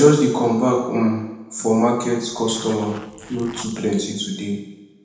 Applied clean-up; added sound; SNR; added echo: none; Zipper (clothing); 20 dB; reverberation time 0.9 s.